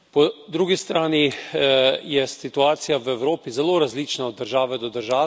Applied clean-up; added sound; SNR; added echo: none; none; none; none.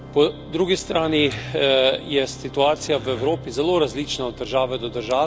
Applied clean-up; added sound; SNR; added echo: none; Wood + Organ; 15 dB; none.